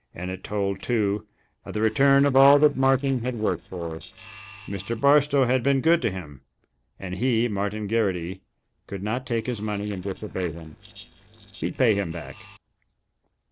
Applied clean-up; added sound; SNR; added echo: neural separator model SepFormer DNS4.